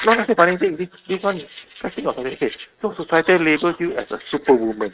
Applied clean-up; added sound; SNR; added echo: neural mask model RNNoise.